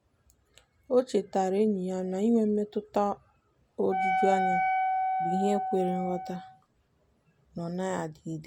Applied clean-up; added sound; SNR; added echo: none; Wind instrument, woodwind instrument; -1 dB; none.